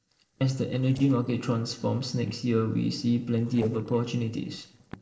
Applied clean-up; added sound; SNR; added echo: neural separator model SepFormer DNS4.